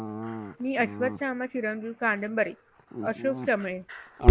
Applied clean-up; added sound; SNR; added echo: none; Dog; -3 dB; none.